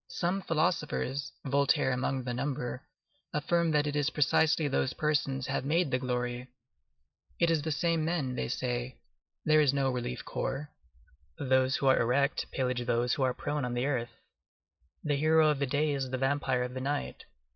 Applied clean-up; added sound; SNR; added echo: neural mask model Resemble Enhance denoiser.